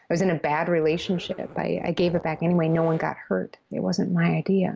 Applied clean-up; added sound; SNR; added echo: none; Zipper (clothing); 18 dB; none.